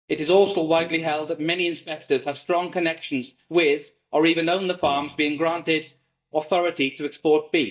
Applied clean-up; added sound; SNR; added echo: neural mask model DeepFilterNet 3.